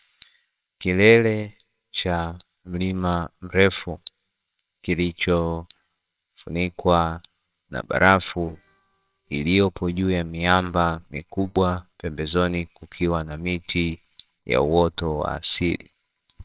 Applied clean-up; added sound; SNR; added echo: neural separator model SepFormer WHAMR!.